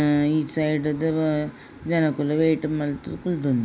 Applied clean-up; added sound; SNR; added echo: none; none; none; none.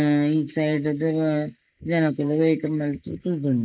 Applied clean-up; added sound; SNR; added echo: neural mask model Resemble Enhance denoiser.